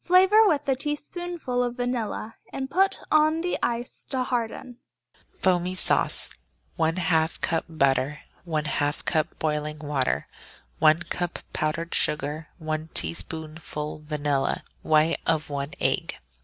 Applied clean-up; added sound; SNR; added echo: none; none; none; none.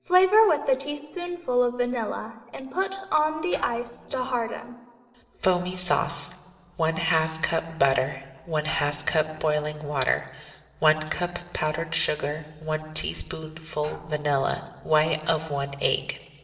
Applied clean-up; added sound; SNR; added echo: neural separator model SepFormer DNS4.